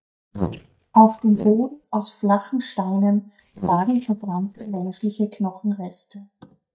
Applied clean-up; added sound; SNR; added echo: neural mask model DeepFilterNet 3.